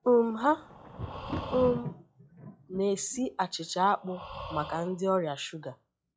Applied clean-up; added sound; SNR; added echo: classical method log-MMSE.